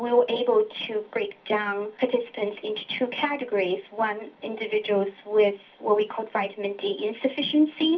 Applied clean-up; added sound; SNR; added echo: none; none; none; reverberation time 0.3 s.